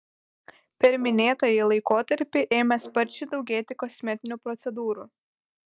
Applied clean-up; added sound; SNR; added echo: neural mask model DeepFilterNet 3.